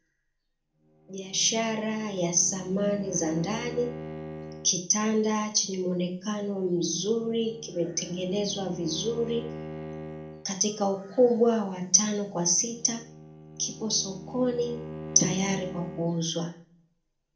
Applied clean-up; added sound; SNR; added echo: none; Bowed string instrument; 14 dB; reverberation time 0.4 s.